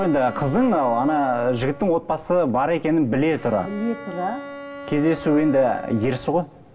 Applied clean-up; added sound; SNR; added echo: none; Bowed string instrument; 16 dB; reverberation time 0.2 s.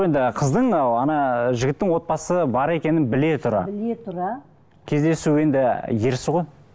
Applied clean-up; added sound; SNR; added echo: none; none; none; none.